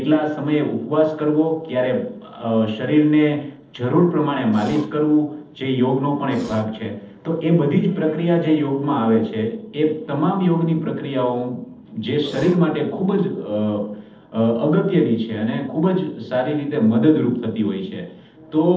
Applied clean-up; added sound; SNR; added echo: neural separator model SepFormer DNS4.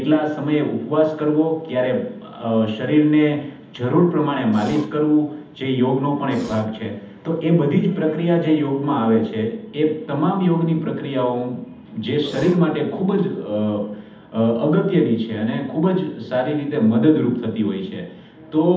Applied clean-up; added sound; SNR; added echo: none; Burping, eructation; 17 dB; reverberation time 0.8 s.